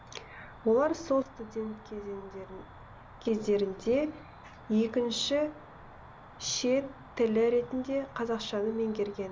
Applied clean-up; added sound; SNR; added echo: none; Cricket; 18 dB; none.